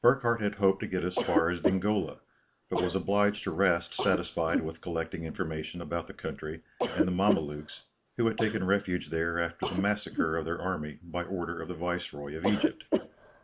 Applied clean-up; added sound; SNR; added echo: neural mask model Resemble Enhance denoiser.